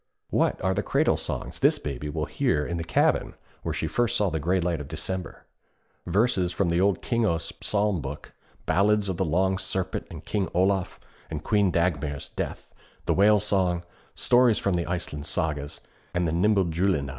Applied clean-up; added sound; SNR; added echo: none; none; none; none.